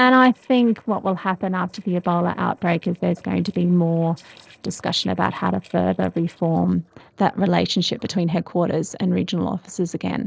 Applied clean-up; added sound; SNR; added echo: neural separator model SepFormer DNS4.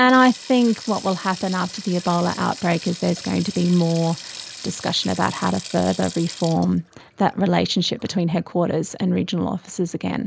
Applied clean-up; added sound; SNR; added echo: none; Sink (filling or washing); 17 dB; none.